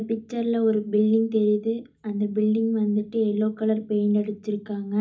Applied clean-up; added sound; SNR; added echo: none; none; none; reverberation time 0.4 s.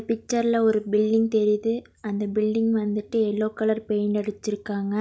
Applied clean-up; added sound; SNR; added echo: none; none; none; none.